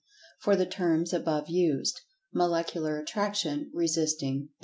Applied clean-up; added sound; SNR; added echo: none; none; none; none.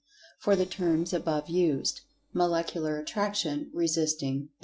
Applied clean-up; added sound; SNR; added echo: neural separator model SepFormer DNS4.